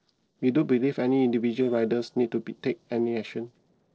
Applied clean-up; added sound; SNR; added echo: neural separator model SepFormer DNS4.